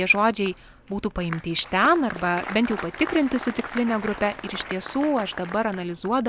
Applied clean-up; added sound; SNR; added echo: none; Applause; 13 dB; none.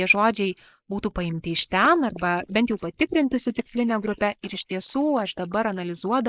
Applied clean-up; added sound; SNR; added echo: neural mask model Resemble Enhance denoiser.